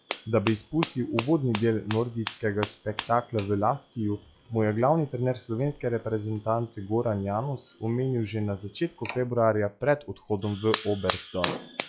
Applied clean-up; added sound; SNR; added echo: classical method log-MMSE.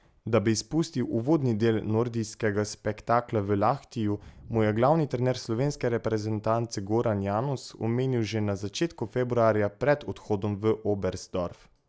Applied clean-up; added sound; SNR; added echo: none; none; none; none.